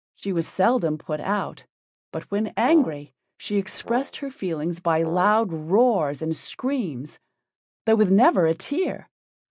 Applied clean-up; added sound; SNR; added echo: neural mask model DeepFilterNet 3.